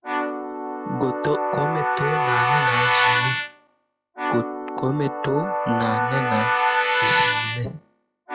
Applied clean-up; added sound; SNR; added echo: classical method log-MMSE.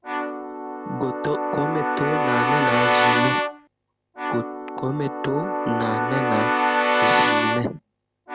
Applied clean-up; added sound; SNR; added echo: none; Keyboard (musical) / Brass instrument; -5 dB; none.